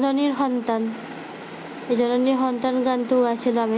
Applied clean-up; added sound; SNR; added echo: none; none; none; none.